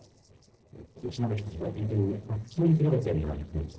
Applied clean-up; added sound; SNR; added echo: neural separator model SepFormer DNS4.